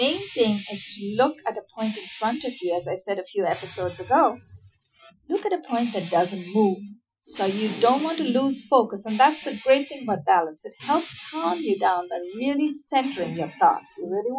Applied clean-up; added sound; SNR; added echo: classical method Wiener filter.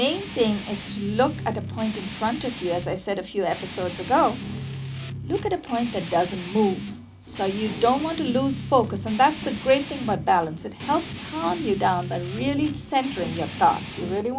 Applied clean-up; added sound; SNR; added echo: none; Guitar; 10 dB; none.